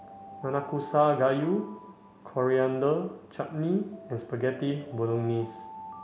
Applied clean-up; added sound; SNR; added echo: none; Alarm; 19 dB; none.